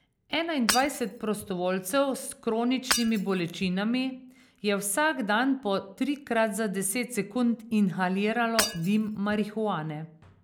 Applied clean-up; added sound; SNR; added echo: none; Shatter / Hammer; 6 dB; none.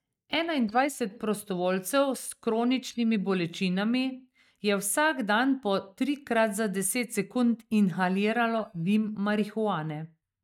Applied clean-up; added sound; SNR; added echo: neural mask model DeepFilterNet 3.